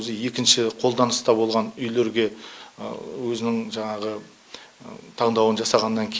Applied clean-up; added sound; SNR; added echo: none; none; none; none.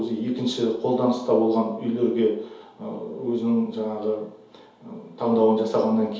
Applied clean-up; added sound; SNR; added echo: none; none; none; reverberation time 0.8 s.